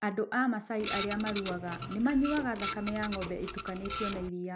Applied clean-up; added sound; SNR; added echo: none; Printer; 3 dB; none.